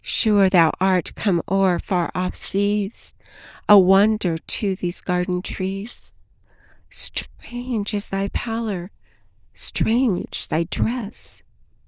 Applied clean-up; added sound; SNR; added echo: neural diffusion model UNIVERSE++.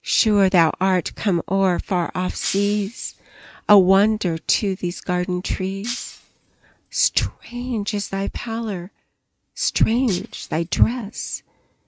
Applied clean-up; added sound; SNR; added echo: neural mask model RNNoise.